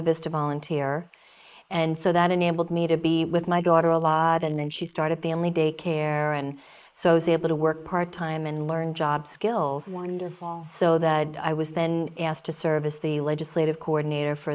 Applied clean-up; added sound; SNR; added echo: neural mask model Resemble Enhance denoiser.